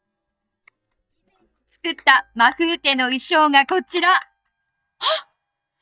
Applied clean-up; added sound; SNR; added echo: neural mask model DeepFilterNet 3.